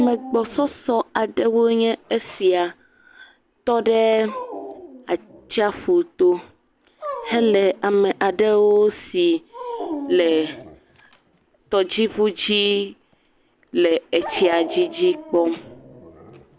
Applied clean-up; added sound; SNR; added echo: none; Dog; 16 dB; none.